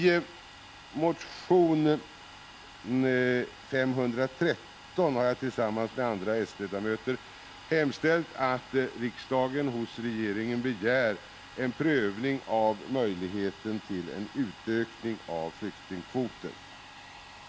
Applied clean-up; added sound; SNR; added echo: none; Domestic sounds, home sounds; 19 dB; none.